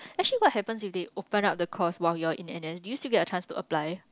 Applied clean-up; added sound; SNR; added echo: none; none; none; none.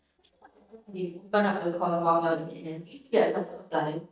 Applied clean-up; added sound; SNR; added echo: neural mask model DeepFilterNet 3.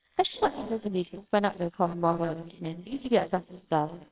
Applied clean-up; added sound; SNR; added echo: neural separator model SepFormer WHAMR!.